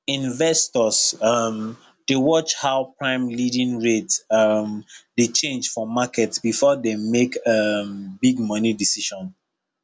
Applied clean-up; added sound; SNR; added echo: none; none; none; none.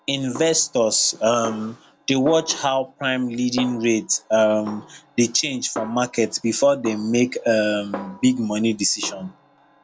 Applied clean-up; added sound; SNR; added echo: none; Snare drum; 18 dB; none.